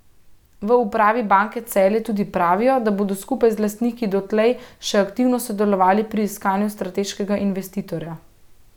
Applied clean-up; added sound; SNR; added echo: none; none; none; none.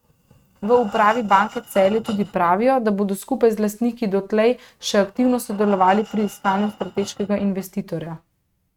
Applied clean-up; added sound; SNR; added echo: neural mask model RNNoise.